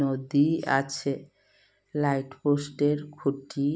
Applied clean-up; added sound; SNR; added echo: none; none; none; none.